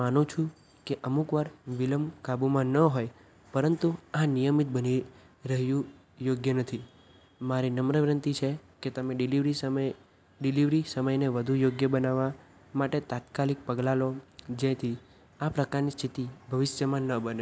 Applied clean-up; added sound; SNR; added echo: none; none; none; none.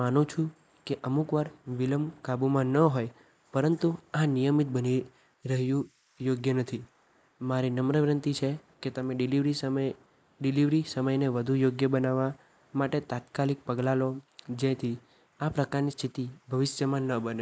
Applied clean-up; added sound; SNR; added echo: neural mask model Resemble Enhance denoiser.